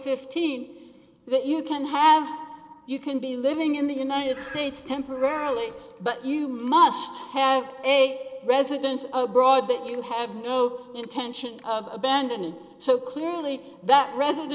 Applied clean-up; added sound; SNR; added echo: neural separator model SepFormer DNS4.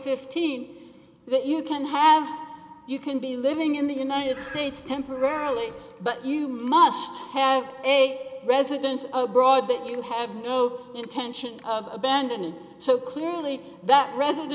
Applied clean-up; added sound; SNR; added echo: none; Bird; 19 dB; none.